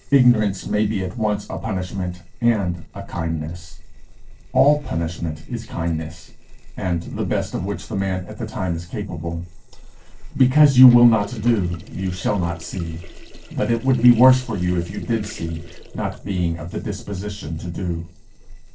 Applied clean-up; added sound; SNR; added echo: neural separator model SepFormer DNS4.